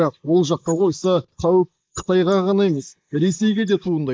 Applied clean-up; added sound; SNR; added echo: neural mask model Resemble Enhance denoiser.